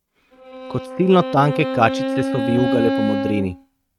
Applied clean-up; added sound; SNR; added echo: neural mask model RNNoise.